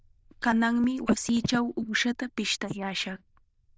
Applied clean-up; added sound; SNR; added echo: neural diffusion model UNIVERSE++.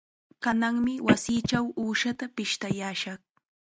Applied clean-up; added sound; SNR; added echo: neural mask model RNNoise.